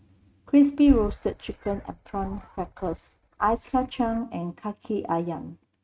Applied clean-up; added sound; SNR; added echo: neural mask model RNNoise.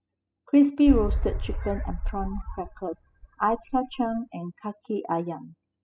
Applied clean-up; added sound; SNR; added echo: classical method spectral subtraction.